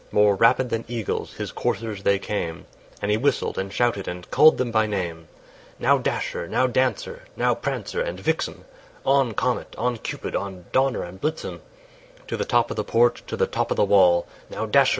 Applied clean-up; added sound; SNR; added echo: none; none; none; none.